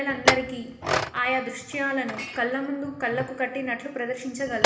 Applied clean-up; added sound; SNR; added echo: none; Chink, clink; 2 dB; reverberation time 1.1 s.